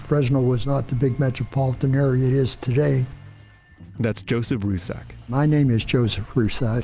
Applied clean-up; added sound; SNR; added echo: none; none; none; none.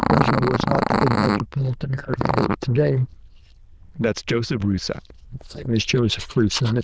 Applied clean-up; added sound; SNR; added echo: neural diffusion model UNIVERSE++.